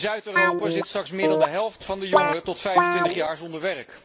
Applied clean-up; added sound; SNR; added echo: none; Guitar; -3 dB; none.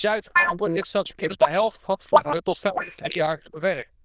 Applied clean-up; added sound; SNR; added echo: neural diffusion model UNIVERSE++.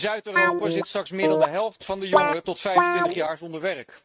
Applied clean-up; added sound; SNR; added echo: neural mask model RNNoise.